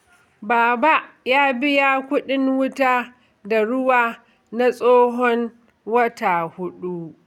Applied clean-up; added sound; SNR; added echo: none; none; none; none.